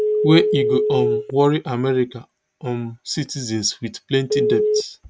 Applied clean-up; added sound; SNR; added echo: neural mask model RNNoise.